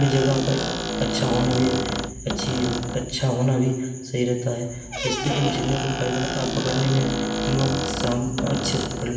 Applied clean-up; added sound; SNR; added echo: none; Squeak; 4 dB; reverberation time 1.2 s.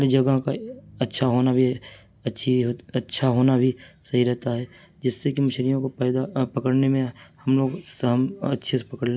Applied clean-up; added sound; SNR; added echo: none; none; none; none.